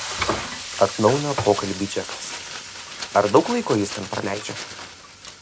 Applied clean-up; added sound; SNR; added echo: none; Frying (food); 8 dB; none.